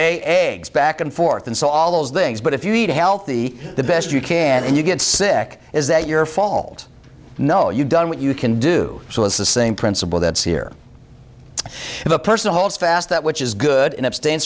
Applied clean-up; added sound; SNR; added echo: none; none; none; none.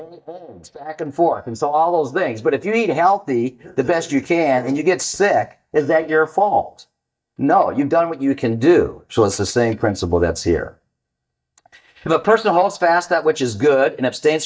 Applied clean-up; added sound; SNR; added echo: neural mask model DeepFilterNet 3.